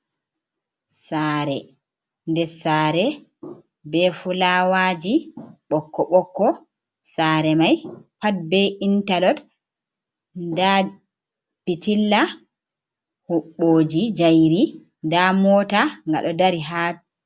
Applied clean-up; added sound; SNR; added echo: none; none; none; none.